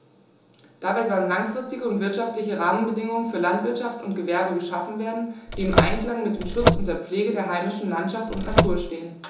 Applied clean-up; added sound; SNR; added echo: none; Car; -4 dB; reverberation time 1.2 s.